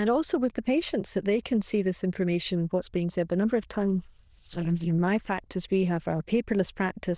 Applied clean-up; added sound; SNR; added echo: neural diffusion model UNIVERSE++.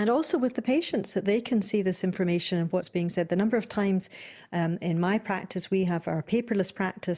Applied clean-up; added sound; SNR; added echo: none; none; none; none.